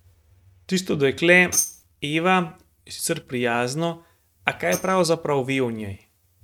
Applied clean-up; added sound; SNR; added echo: neural mask model RNNoise.